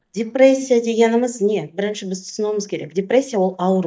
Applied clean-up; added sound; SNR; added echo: neural mask model DeepFilterNet 3.